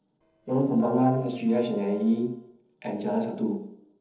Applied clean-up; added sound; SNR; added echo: neural separator model SepFormer DNS4.